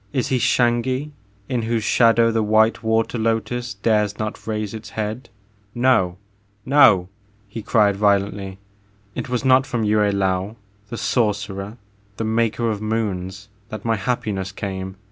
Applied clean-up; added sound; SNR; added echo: none; none; none; none.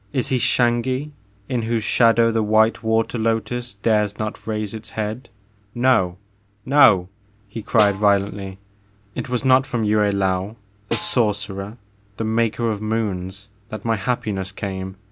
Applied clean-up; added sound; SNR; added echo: none; Snare drum; 12 dB; none.